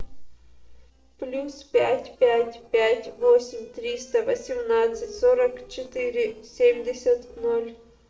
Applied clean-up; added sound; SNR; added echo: neural separator model SepFormer DNS4.